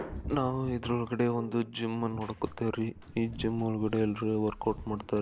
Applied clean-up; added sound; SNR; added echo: none; Cat; 15 dB; none.